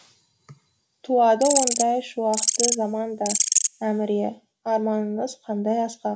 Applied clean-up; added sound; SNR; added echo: none; Insect; 0 dB; none.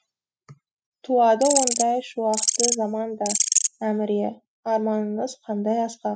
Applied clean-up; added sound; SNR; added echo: classical method spectral subtraction.